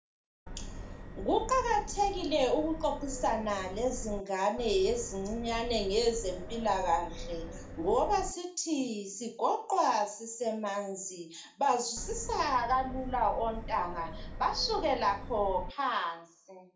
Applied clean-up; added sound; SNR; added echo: none; Subway, metro, underground; 9 dB; reverberation time 0.4 s.